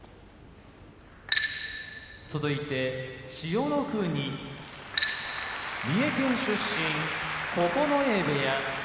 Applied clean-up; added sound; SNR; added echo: none; none; none; none.